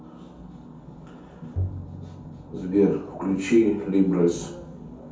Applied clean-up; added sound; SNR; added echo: none; Bowed string instrument; 12 dB; reverberation time 0.6 s.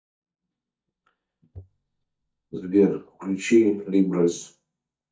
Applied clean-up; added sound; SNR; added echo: neural mask model DeepFilterNet 3.